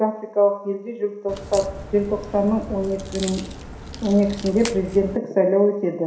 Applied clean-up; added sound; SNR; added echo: none; Crack; 13 dB; reverberation time 0.7 s.